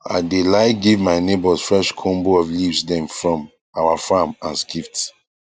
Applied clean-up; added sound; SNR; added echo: none; none; none; none.